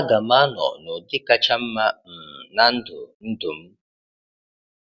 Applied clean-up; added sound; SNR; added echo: none; none; none; none.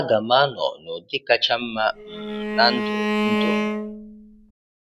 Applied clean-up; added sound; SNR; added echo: none; Bowed string instrument; 1 dB; none.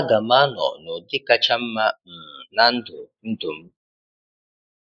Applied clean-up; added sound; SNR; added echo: neural mask model Resemble Enhance denoiser.